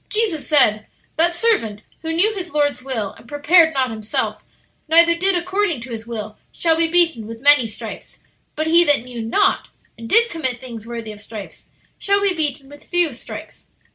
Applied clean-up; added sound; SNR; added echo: none; none; none; none.